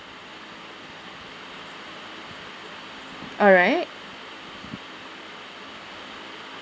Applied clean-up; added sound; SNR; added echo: none; none; none; none.